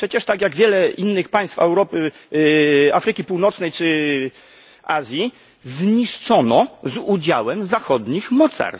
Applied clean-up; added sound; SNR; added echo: none; none; none; none.